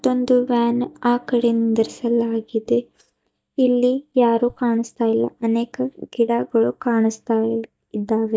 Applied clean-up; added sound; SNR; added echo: neural mask model DeepFilterNet 3.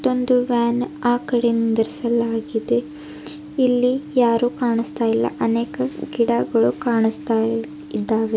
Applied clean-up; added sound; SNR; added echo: none; none; none; none.